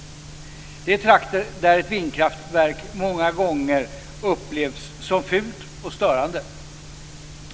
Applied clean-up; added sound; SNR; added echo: none; none; none; none.